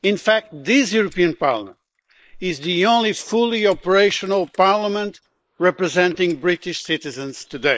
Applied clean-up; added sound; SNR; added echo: neural mask model Resemble Enhance denoiser.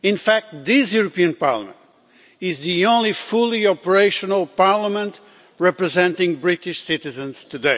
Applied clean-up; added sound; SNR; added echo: none; none; none; none.